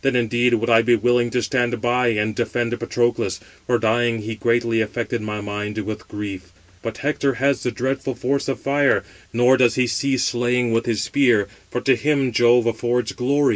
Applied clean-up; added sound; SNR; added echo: none; none; none; none.